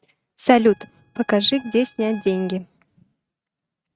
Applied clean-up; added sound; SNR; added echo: neural mask model RNNoise.